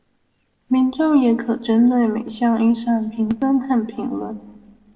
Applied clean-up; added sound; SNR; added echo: neural separator model SepFormer DNS4.